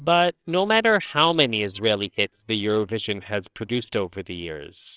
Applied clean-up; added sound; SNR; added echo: neural separator model SepFormer WHAMR!.